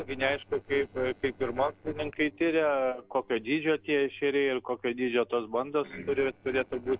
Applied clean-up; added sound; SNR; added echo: neural separator model SepFormer DNS4.